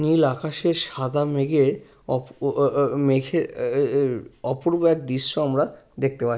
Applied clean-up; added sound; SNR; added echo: none; none; none; none.